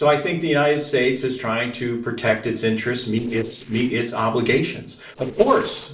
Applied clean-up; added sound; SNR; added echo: neural separator model SepFormer DNS4.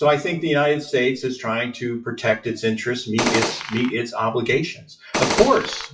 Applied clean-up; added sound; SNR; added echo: classical method WPE with log-MMSE.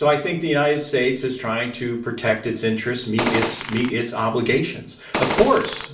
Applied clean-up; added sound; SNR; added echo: none; Gunshot, gunfire; 3 dB; reverberation time 0.4 s.